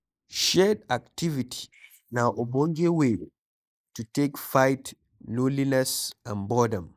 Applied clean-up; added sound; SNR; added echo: neural mask model Resemble Enhance denoiser.